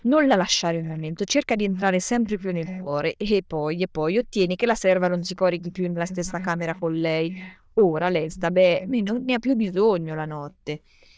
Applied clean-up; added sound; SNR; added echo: neural diffusion model UNIVERSE++.